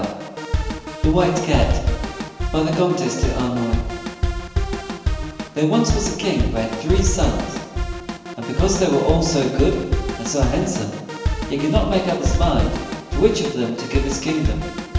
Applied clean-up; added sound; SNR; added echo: none; Drum kit; 1 dB; reverberation time 1.0 s.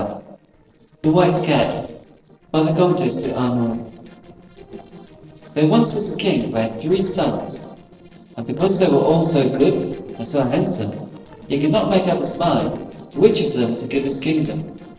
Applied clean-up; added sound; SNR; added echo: neural separator model SepFormer DNS4.